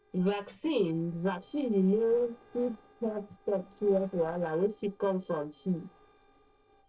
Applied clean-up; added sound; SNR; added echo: neural separator model SepFormer DNS4.